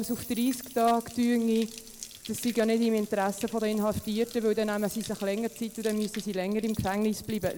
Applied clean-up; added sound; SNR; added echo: none; Keys jangling + Bathtub (filling or washing); 17 dB; none.